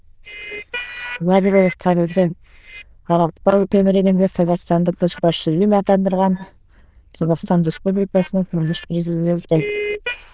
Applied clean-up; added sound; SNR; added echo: neural diffusion model UNIVERSE++.